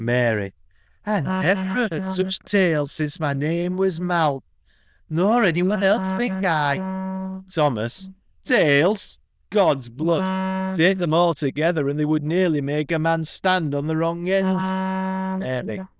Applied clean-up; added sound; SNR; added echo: neural diffusion model UNIVERSE++.